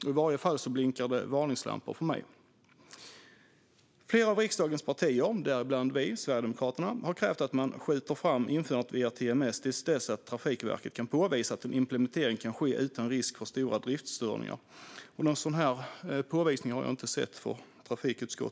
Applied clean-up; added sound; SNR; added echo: none; none; none; none.